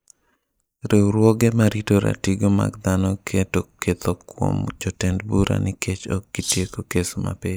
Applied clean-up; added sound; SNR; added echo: neural mask model DeepFilterNet 3.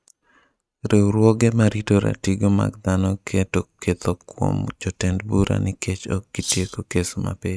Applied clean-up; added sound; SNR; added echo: neural mask model RNNoise.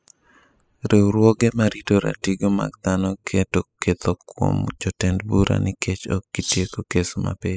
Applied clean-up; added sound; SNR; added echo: classical method spectral subtraction.